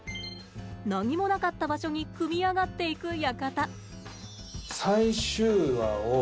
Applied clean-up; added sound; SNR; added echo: none; none; none; none.